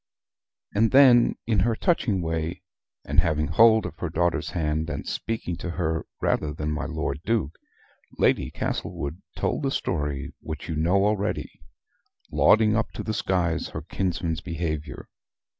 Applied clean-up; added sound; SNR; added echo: none; none; none; none.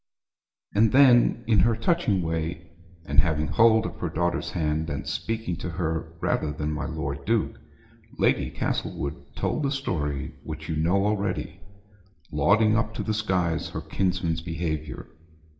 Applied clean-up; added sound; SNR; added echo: none; none; none; reverberation time 0.9 s.